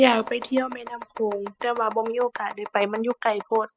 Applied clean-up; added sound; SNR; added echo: classical method spectral subtraction.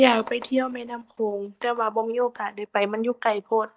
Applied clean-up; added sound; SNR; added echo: neural mask model DeepFilterNet 3.